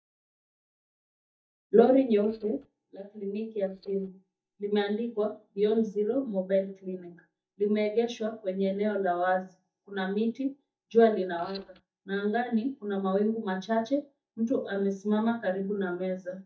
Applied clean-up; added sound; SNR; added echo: neural mask model DeepFilterNet 3.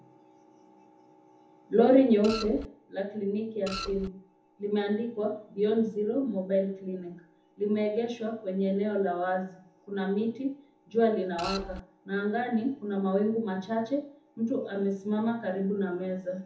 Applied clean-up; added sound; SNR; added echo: none; Printer; 8 dB; reverberation time 0.6 s.